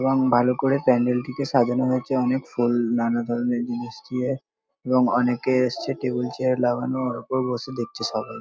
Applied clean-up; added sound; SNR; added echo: none; none; none; none.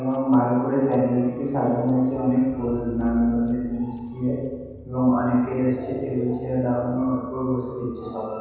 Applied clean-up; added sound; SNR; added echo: none; Engine / Car; 19 dB; reverberation time 1.2 s.